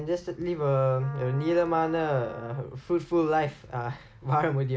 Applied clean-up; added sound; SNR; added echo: none; Wind instrument, woodwind instrument; 19 dB; none.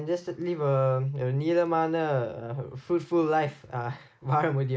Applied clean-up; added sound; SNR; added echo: neural mask model Resemble Enhance denoiser.